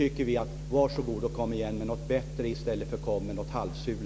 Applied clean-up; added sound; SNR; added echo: none; none; none; none.